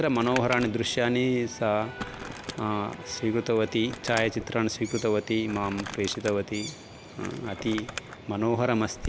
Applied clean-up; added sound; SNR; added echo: none; Crumpling, crinkling; 14 dB; none.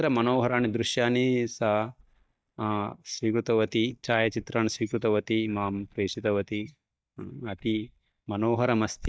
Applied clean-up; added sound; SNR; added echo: neural mask model DeepFilterNet 3.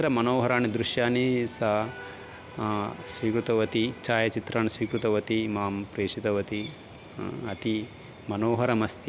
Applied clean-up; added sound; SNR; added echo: none; none; none; none.